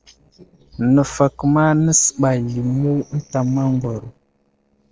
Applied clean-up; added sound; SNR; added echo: neural separator model SepFormer DNS4.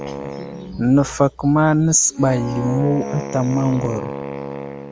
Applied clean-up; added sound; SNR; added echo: none; Wind instrument, woodwind instrument; 10 dB; none.